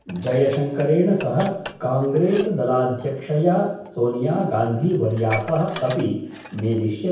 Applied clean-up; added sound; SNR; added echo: none; Dishes, pots, and pans; 18 dB; reverberation time 0.9 s.